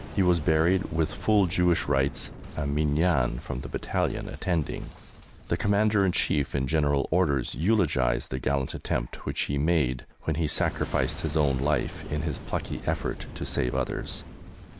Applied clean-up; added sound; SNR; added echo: none; Boom; 15 dB; none.